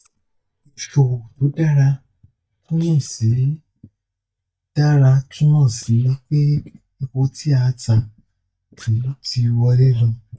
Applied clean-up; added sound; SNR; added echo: neural mask model DeepFilterNet 3.